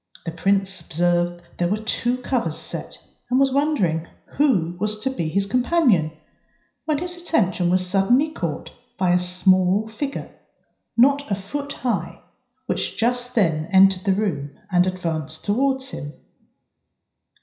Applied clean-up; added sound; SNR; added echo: none; none; none; reverberation time 0.5 s.